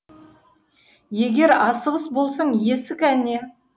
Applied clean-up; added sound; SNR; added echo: none; none; none; none.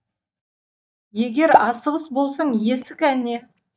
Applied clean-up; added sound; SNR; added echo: neural mask model DeepFilterNet 3.